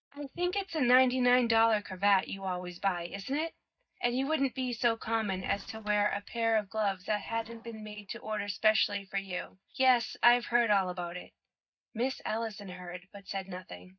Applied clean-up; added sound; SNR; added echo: neural mask model DeepFilterNet 3.